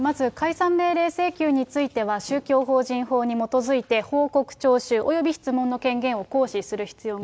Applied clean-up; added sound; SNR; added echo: none; none; none; none.